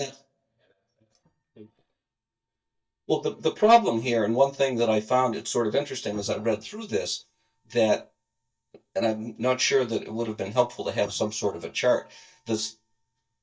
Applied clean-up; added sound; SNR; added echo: neural mask model DeepFilterNet 3.